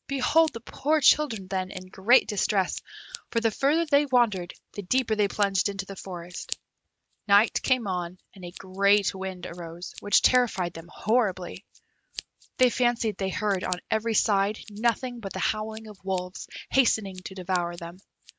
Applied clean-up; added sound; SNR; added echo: none; Scissors; 19 dB; none.